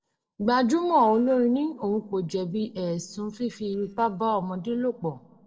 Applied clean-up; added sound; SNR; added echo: neural separator model SepFormer DNS4.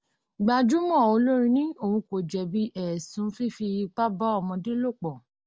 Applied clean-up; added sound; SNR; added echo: none; none; none; none.